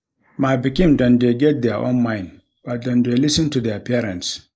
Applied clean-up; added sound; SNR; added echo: neural mask model Resemble Enhance denoiser.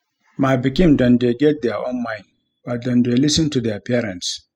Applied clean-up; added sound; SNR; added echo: classical method spectral subtraction.